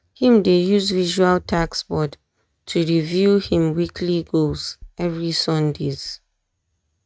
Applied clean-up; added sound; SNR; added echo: neural mask model RNNoise.